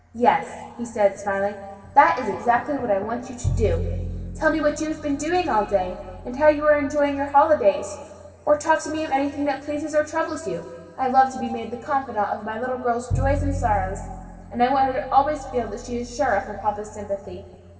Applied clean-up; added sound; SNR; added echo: none; Bowed string instrument; 11 dB; reverberation time 2.0 s.